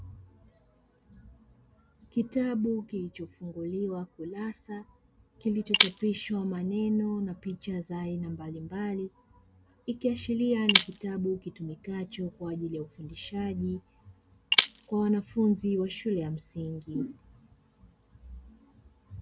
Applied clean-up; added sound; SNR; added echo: none; Shatter; -2 dB; none.